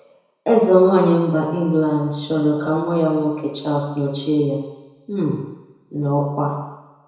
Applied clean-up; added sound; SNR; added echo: none; none; none; reverberation time 1.0 s.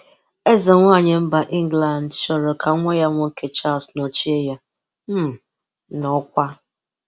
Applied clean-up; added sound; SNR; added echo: none; none; none; none.